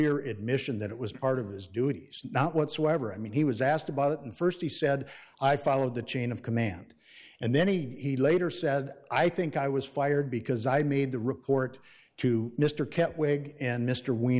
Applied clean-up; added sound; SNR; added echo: none; none; none; none.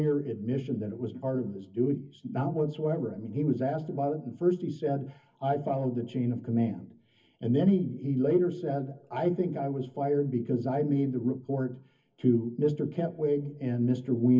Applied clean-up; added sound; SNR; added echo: none; none; none; reverberation time 0.3 s.